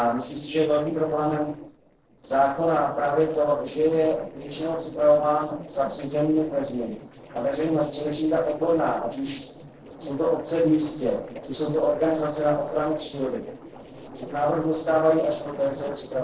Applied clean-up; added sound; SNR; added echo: neural separator model SepFormer DNS4.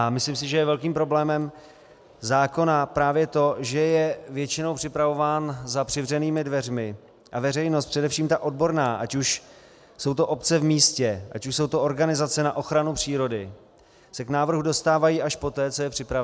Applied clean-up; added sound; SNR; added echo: none; none; none; none.